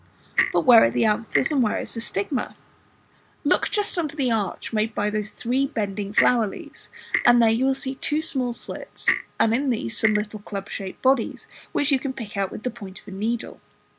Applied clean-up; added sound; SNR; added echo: none; Clock; 7 dB; none.